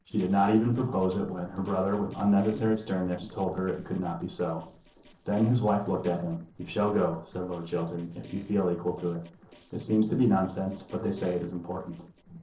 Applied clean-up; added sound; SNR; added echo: neural separator model SepFormer DNS4.